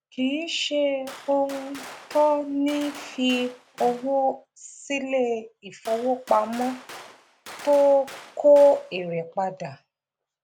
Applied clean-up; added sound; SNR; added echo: none; Gunshot, gunfire; 19 dB; none.